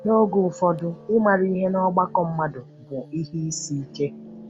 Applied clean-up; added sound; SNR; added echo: none; Piano; 19 dB; none.